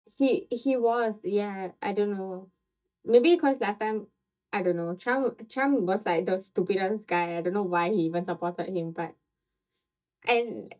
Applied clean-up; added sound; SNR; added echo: neural mask model DeepFilterNet 3.